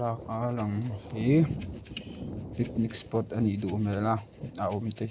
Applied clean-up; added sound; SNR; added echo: none; Thunder + Breathing; 8 dB; none.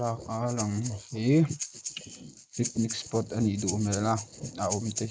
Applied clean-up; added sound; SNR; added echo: neural mask model Resemble Enhance denoiser.